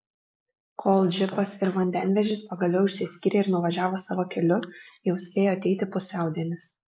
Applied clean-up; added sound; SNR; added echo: neural mask model Resemble Enhance denoiser.